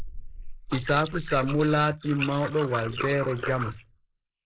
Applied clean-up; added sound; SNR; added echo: neural mask model Resemble Enhance denoiser.